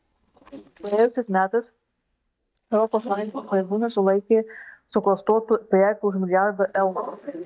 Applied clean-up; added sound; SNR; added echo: neural mask model DeepFilterNet 3.